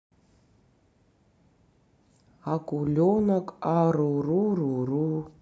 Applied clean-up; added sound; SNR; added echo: none; none; none; none.